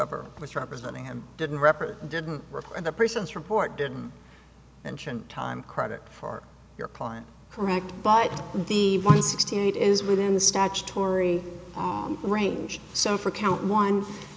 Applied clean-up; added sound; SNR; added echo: none; none; none; none.